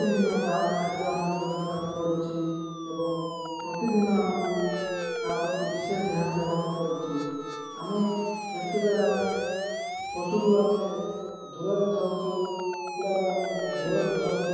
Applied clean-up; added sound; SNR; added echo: none; Siren; 6 dB; reverberation time 1.9 s.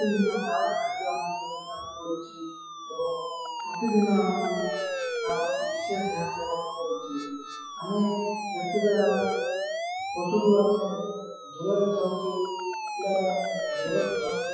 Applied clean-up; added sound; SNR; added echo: classical method WPE with log-MMSE.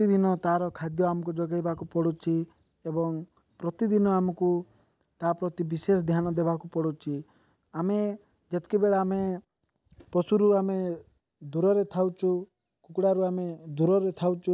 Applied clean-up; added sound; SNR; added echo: none; none; none; none.